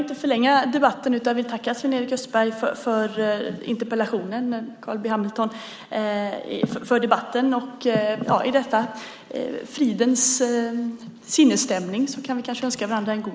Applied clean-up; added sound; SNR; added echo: none; none; none; none.